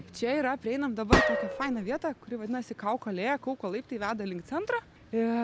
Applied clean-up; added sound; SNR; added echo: none; Gunshot, gunfire; -3 dB; none.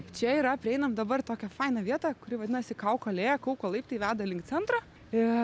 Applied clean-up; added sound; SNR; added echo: none; none; none; none.